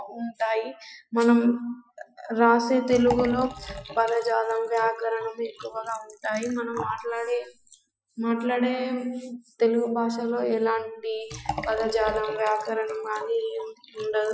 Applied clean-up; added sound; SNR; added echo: classical method Wiener filter.